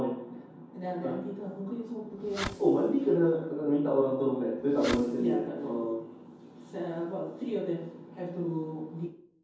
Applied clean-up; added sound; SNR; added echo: none; Fireworks; 10 dB; reverberation time 0.6 s.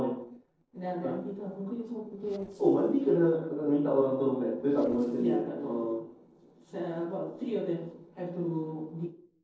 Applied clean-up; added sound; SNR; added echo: neural separator model SepFormer DNS4.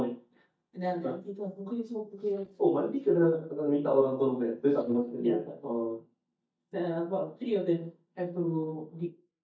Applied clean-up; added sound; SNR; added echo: neural mask model DeepFilterNet 3.